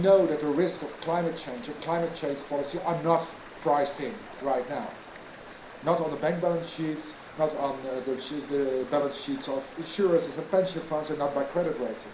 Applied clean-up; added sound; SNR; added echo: none; Stream; 16 dB; reverberation time 0.5 s.